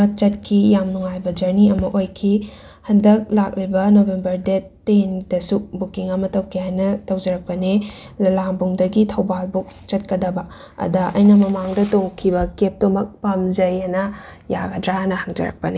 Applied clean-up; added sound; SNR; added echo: none; none; none; none.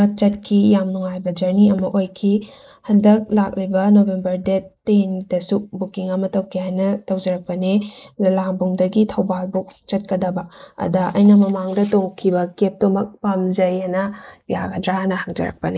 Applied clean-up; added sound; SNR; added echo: neural mask model Resemble Enhance denoiser.